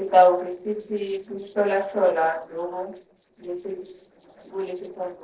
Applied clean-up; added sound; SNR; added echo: neural separator model SepFormer DNS4.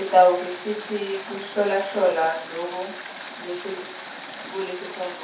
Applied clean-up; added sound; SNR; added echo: none; Water; 13 dB; reverberation time 0.6 s.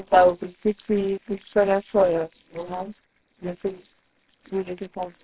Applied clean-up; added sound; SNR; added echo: neural separator model SepFormer WHAMR!.